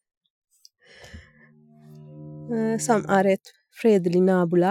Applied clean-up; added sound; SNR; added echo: classical method Wiener filter.